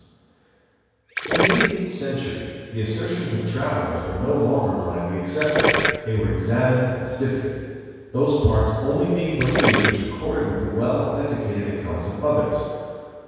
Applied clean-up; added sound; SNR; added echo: none; Gurgling; 5 dB; reverberation time 1.9 s.